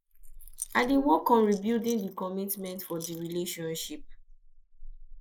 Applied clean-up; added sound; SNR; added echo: neural mask model Resemble Enhance denoiser.